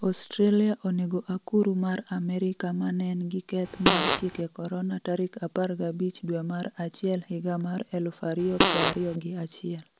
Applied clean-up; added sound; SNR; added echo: none; Fart; -4 dB; none.